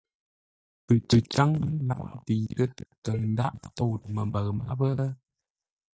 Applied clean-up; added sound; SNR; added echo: neural mask model DeepFilterNet 3.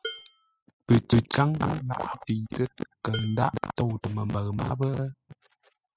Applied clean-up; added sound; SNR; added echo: classical method spectral subtraction.